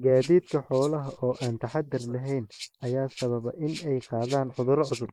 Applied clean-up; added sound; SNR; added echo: neural mask model Resemble Enhance denoiser.